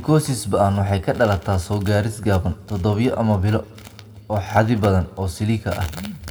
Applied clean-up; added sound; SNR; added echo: none; none; none; reverberation time 1.3 s.